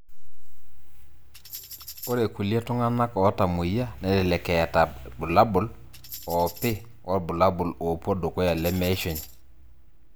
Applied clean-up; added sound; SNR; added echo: none; Tambourine; 17 dB; none.